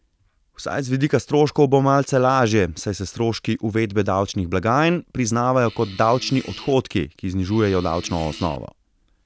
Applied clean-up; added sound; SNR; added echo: none; Fart; 19 dB; none.